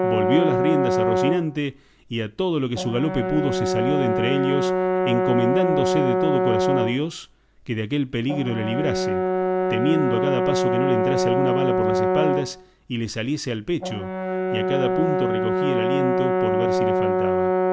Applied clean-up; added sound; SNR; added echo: none; Brass instrument; -3 dB; none.